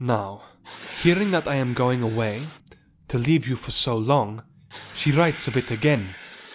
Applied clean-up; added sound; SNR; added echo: none; Writing; 18 dB; none.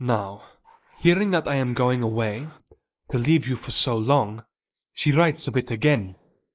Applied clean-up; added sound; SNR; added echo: neural mask model Resemble Enhance denoiser.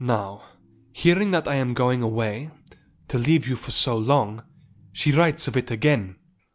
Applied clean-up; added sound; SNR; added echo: none; none; none; none.